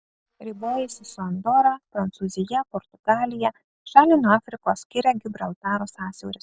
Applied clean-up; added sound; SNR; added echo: neural separator model SepFormer DNS4.